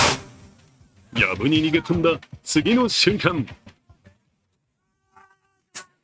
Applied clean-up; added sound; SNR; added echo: neural mask model RNNoise.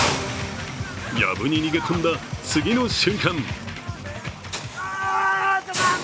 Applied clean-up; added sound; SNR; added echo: none; Hiss; 9 dB; none.